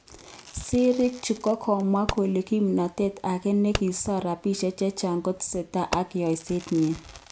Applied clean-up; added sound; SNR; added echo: none; Fireworks; 15 dB; none.